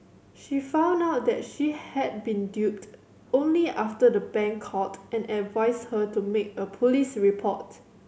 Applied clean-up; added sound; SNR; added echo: none; none; none; none.